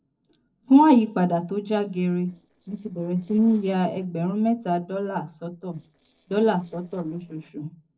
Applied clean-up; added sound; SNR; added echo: neural separator model SepFormer DNS4.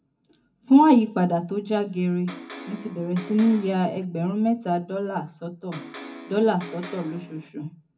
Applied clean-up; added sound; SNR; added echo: none; Electric guitar; 16 dB; reverberation time 0.3 s.